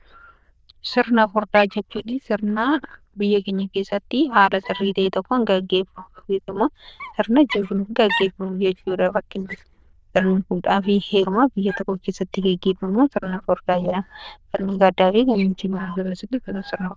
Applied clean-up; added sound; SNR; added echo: neural diffusion model UNIVERSE++.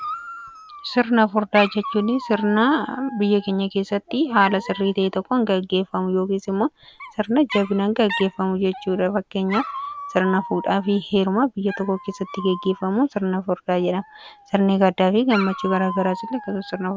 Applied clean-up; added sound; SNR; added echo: none; Dog; 14 dB; none.